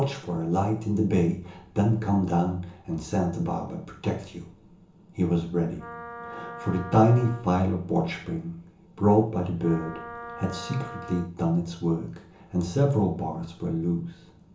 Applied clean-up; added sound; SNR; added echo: none; Wind instrument, woodwind instrument; 15 dB; reverberation time 0.7 s.